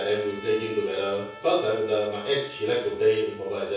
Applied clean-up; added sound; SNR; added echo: none; Trumpet; 18 dB; reverberation time 0.6 s.